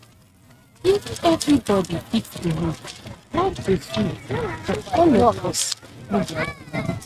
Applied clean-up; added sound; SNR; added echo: neural mask model RNNoise.